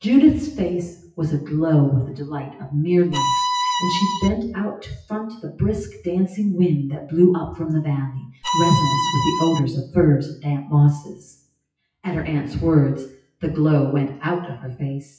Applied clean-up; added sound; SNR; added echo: classical method WPE with log-MMSE.